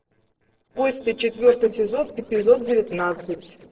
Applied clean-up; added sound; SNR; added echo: neural separator model SepFormer DNS4.